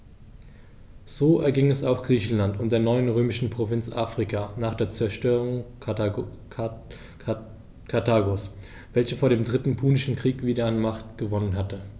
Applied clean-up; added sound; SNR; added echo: none; none; none; none.